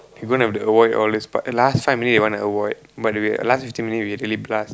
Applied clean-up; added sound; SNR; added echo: none; none; none; none.